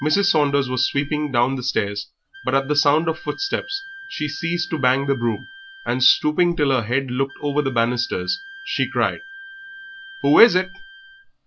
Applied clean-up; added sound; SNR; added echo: none; Wind instrument, woodwind instrument; 19 dB; none.